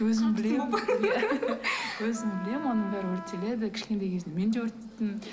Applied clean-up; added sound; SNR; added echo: none; Wind instrument, woodwind instrument; 14 dB; none.